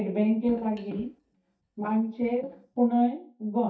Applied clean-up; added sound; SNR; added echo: neural mask model DeepFilterNet 3.